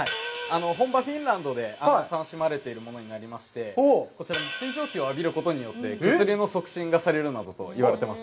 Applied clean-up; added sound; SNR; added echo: none; Hi-hat; 14 dB; none.